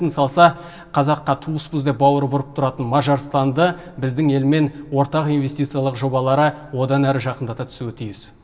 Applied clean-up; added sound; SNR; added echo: none; none; none; reverberation time 0.3 s.